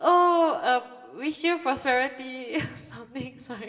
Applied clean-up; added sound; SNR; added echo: none; none; none; reverberation time 0.9 s.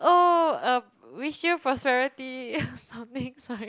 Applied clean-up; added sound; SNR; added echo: none; none; none; none.